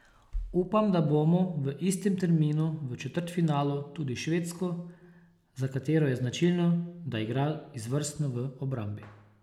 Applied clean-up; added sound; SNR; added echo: none; none; none; none.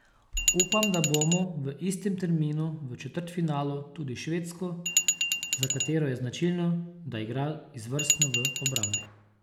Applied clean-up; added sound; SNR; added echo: none; Glass; -2 dB; none.